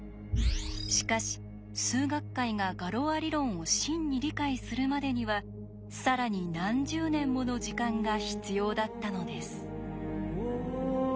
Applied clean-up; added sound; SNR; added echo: none; none; none; none.